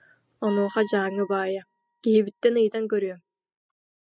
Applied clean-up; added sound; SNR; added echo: classical method spectral subtraction.